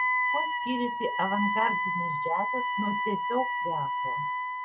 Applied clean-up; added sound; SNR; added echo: none; Wind instrument, woodwind instrument; -4 dB; none.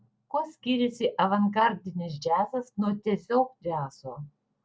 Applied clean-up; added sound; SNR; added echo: none; none; none; none.